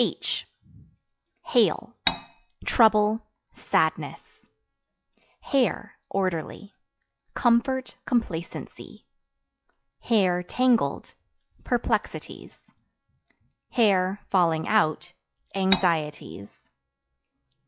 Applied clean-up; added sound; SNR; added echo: classical method log-MMSE.